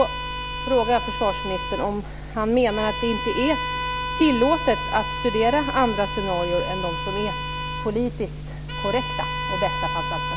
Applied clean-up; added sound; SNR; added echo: none; Bowed string instrument; 6 dB; none.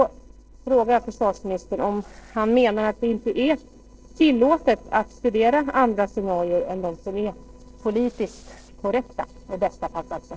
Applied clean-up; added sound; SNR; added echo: neural separator model SepFormer DNS4.